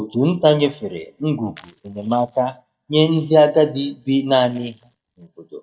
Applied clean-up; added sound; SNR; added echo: neural mask model DeepFilterNet 3.